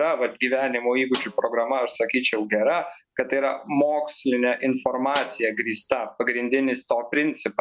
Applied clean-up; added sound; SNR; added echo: none; Snare drum; 15 dB; none.